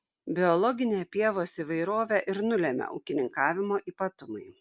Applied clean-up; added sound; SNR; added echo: none; none; none; none.